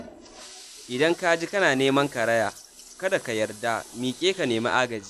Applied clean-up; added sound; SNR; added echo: none; Toilet flush; 20 dB; none.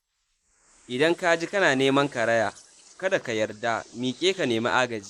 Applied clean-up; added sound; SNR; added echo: neural mask model Resemble Enhance denoiser.